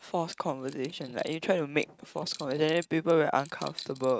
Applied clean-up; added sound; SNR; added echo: neural mask model RNNoise.